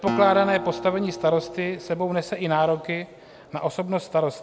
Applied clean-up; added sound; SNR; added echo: none; Acoustic guitar; 10 dB; none.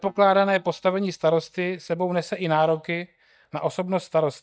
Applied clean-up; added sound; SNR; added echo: neural mask model DeepFilterNet 3.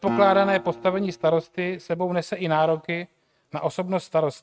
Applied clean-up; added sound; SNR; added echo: neural mask model RNNoise.